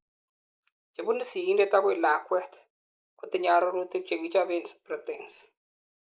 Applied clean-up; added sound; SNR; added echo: neural mask model Resemble Enhance denoiser.